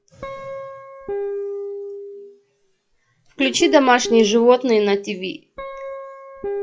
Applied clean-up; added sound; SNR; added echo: classical method log-MMSE.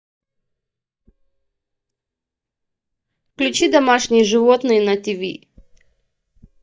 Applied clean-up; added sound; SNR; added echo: neural mask model DeepFilterNet 3.